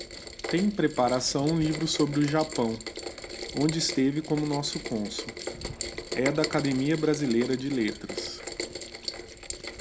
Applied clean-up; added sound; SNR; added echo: none; Rain; 9 dB; none.